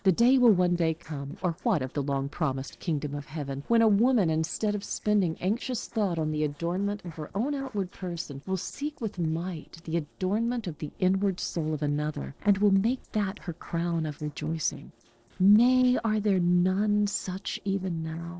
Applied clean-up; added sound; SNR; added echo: neural separator model SepFormer DNS4.